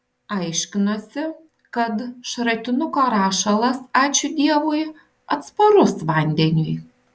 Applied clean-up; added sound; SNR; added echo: none; none; none; none.